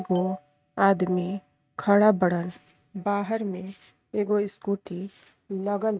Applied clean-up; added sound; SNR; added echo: neural mask model RNNoise.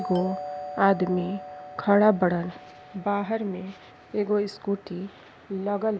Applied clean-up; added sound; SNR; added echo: none; Doorbell; 14 dB; none.